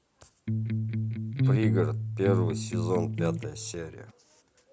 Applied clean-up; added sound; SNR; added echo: none; Electric guitar; -5 dB; none.